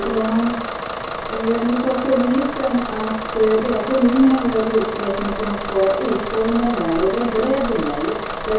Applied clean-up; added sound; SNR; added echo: none; Bus / Engine; 7 dB; reverberation time 0.6 s.